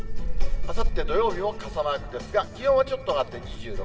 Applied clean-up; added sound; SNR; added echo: none; Wind; -2 dB; reverberation time 2.3 s.